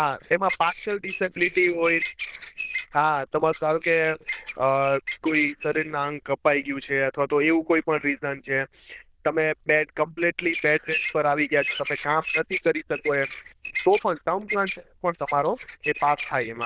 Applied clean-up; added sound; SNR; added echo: neural diffusion model UNIVERSE++.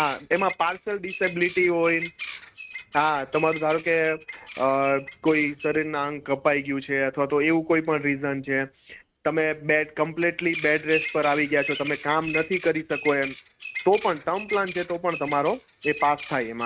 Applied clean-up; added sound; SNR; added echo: neural mask model RNNoise.